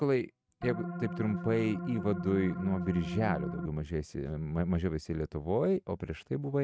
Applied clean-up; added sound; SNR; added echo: neural mask model RNNoise.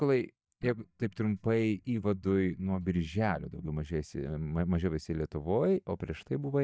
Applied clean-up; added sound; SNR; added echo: neural mask model DeepFilterNet 3.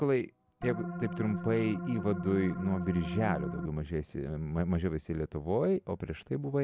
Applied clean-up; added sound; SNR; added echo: none; Organ; 5 dB; none.